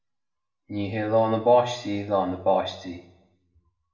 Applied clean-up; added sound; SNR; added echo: none; none; none; reverberation time 0.7 s.